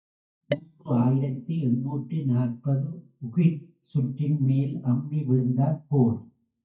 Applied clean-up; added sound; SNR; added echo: neural mask model DeepFilterNet 3.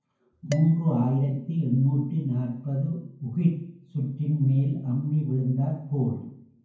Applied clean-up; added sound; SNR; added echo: none; Dishes, pots, and pans; 18 dB; reverberation time 0.9 s.